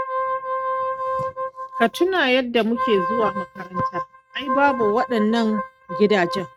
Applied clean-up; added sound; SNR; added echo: neural mask model RNNoise.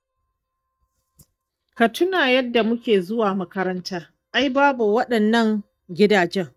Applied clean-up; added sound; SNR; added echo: neural mask model DeepFilterNet 3.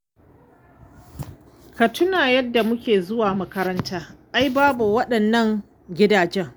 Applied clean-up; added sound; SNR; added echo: none; none; none; none.